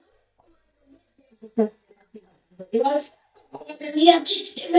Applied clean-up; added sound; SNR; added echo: neural mask model DeepFilterNet 3.